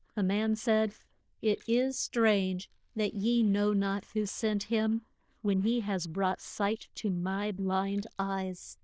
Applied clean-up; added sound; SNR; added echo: neural diffusion model UNIVERSE++.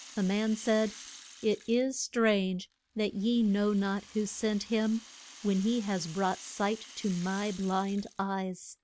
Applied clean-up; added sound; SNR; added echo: none; Rattle (instrument); 20 dB; none.